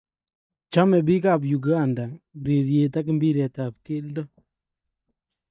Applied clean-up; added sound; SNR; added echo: neural mask model DeepFilterNet 3.